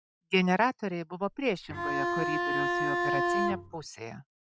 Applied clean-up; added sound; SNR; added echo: none; Bowed string instrument; -2 dB; none.